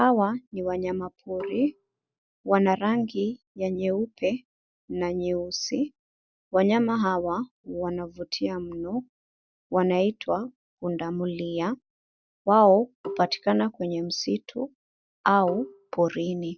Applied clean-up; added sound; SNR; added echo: none; Marimba, xylophone; 13 dB; none.